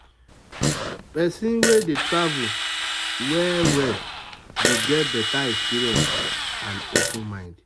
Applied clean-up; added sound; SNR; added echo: none; Drill + Fart; -1 dB; none.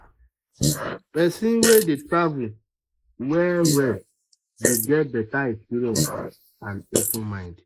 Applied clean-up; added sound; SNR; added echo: neural mask model Resemble Enhance denoiser.